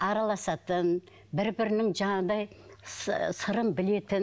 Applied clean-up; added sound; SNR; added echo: none; none; none; none.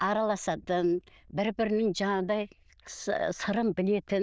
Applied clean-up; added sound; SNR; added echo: neural diffusion model UNIVERSE++.